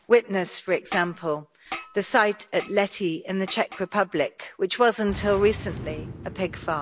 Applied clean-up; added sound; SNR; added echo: none; Boom; 15 dB; none.